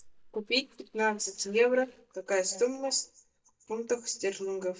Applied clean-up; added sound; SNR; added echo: neural mask model DeepFilterNet 3.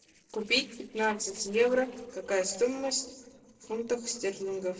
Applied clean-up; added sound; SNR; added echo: neural separator model SepFormer DNS4.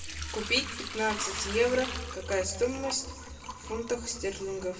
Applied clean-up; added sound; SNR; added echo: none; Sink (filling or washing) / Liquid; 10 dB; reverberation time 1.1 s.